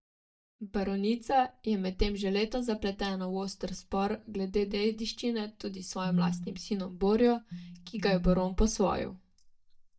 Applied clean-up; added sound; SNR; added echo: neural mask model DeepFilterNet 3.